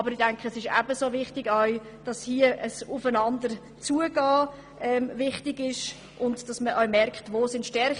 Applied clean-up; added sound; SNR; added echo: none; none; none; none.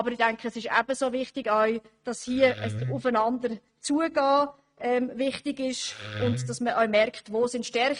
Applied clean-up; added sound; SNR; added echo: neural mask model RNNoise.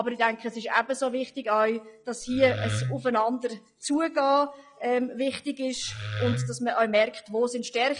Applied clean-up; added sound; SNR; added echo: classical method log-MMSE.